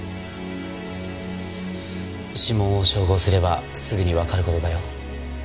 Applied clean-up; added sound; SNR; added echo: none; none; none; none.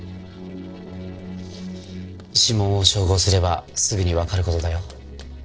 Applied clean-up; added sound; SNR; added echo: neural separator model SepFormer DNS4.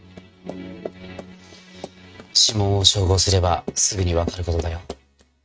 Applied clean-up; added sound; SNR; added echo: neural mask model RNNoise.